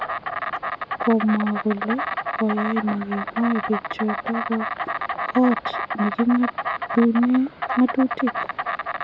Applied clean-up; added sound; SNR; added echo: none; Insect; 5 dB; none.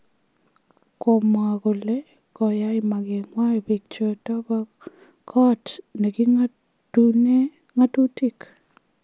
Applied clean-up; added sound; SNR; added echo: none; none; none; none.